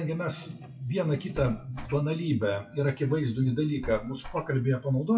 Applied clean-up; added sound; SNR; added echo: classical method WPE with log-MMSE.